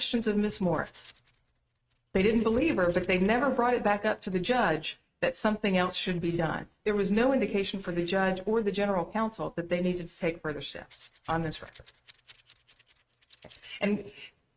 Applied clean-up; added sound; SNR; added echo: neural mask model RNNoise.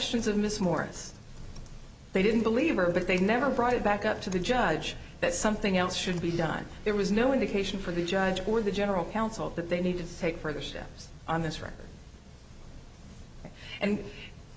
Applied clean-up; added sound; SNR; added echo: none; none; none; none.